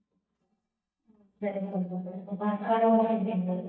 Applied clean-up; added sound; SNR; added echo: neural mask model DeepFilterNet 3.